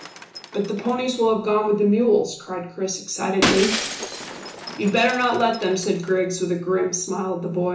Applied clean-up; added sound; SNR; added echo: none; Shatter; 10 dB; reverberation time 0.8 s.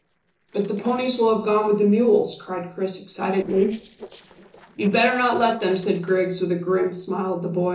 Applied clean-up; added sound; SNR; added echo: neural separator model SepFormer DNS4.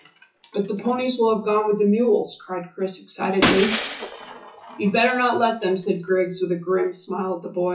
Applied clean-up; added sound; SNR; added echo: classical method WPE with log-MMSE.